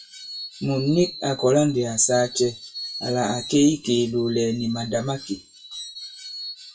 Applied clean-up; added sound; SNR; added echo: classical method WPE with log-MMSE.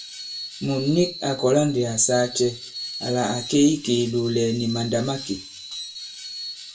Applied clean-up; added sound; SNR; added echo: none; Screech; 13 dB; reverberation time 0.2 s.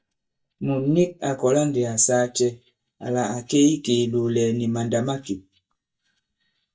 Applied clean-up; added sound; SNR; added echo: neural mask model DeepFilterNet 3.